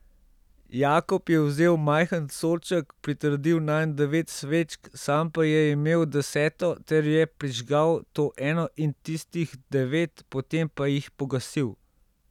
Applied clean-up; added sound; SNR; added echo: none; none; none; none.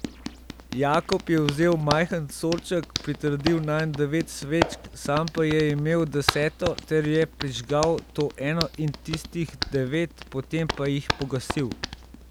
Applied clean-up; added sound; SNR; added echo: none; Hands; 8 dB; none.